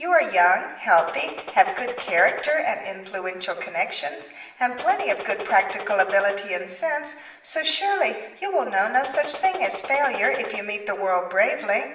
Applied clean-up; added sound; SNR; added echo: none; Gunshot, gunfire; 12 dB; reverberation time 1.0 s.